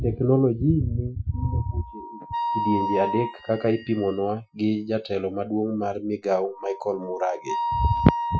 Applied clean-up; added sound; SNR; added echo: classical method Wiener filter.